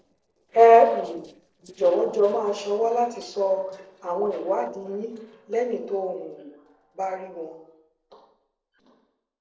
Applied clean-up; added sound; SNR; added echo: neural separator model SepFormer DNS4.